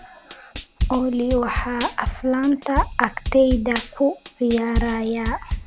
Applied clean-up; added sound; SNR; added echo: none; Drum / Drum kit; 6 dB; none.